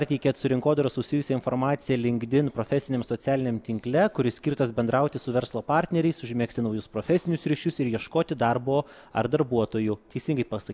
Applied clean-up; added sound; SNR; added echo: none; none; none; none.